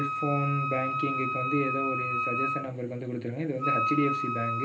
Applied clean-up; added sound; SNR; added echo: none; Wind instrument, woodwind instrument; 0 dB; reverberation time 0.3 s.